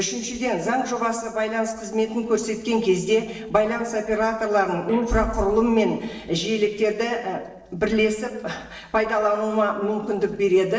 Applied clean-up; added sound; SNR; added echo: neural separator model SepFormer DNS4.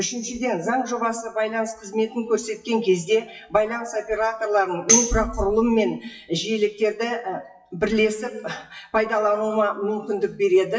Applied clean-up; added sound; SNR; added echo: classical method WPE with log-MMSE.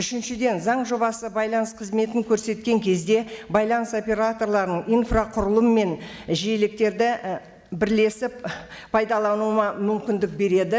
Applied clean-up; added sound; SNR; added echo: none; none; none; none.